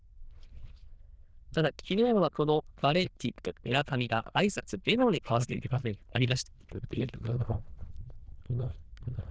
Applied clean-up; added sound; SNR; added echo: neural diffusion model UNIVERSE++.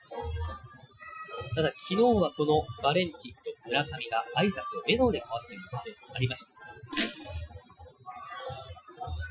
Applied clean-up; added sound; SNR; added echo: classical method Wiener filter.